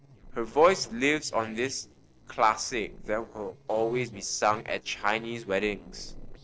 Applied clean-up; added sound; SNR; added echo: neural separator model SepFormer DNS4.